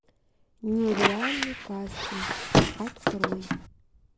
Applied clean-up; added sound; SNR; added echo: none; Squeak; -5 dB; none.